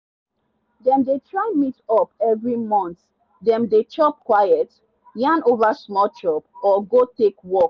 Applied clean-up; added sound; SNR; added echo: none; none; none; none.